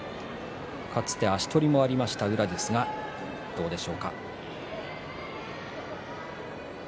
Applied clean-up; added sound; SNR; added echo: none; none; none; none.